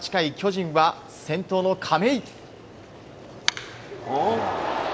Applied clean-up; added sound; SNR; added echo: none; none; none; none.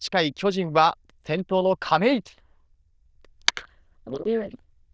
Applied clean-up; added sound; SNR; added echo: neural diffusion model UNIVERSE++.